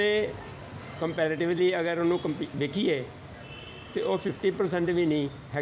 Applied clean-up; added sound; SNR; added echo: none; none; none; none.